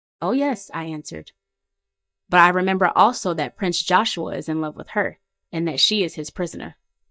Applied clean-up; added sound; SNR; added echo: neural mask model DeepFilterNet 3.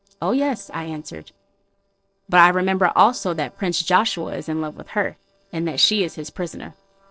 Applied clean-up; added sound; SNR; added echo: neural separator model SepFormer DNS4.